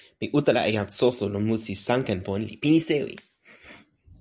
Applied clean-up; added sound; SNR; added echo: none; none; none; none.